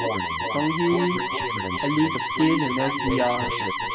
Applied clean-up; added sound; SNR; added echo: none; Alarm; 1 dB; none.